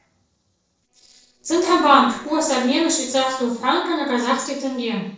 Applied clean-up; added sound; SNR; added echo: neural separator model SepFormer DNS4.